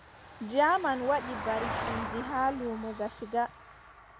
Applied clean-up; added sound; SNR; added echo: none; Vehicle; 8 dB; none.